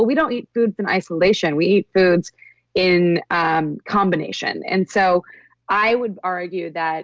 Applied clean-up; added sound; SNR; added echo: none; none; none; none.